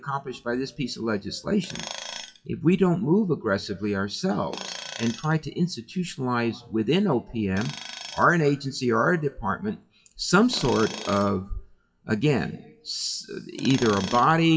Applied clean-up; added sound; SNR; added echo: classical method WPE with log-MMSE.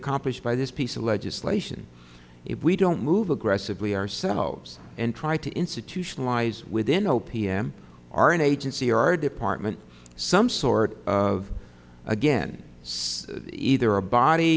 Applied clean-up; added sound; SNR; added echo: none; none; none; none.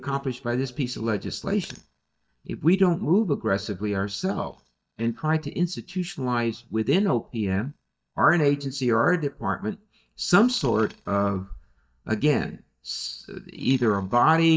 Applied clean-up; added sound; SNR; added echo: neural mask model DeepFilterNet 3.